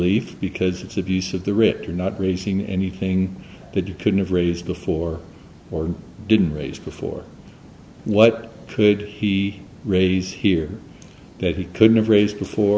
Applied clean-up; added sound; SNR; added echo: none; none; none; none.